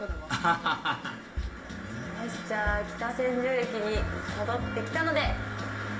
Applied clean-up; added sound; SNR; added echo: none; none; none; reverberation time 0.6 s.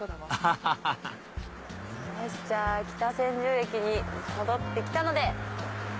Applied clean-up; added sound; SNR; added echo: none; none; none; none.